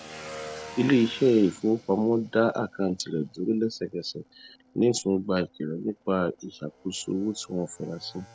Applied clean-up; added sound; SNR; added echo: none; Motorcycle / Engine; 20 dB; none.